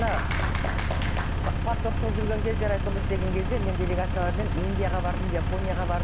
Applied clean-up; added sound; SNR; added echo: none; Engine; -5 dB; none.